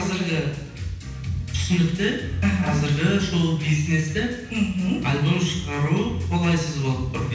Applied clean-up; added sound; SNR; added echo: none; none; none; reverberation time 0.9 s.